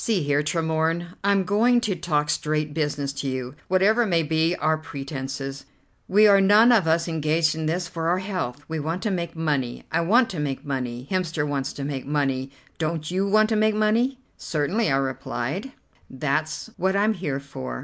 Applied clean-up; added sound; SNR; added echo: none; none; none; none.